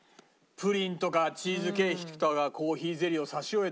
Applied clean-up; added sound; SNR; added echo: none; none; none; none.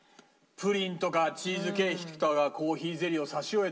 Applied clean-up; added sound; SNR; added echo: none; none; none; reverberation time 0.7 s.